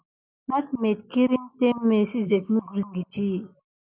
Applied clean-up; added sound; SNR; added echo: neural mask model Resemble Enhance denoiser.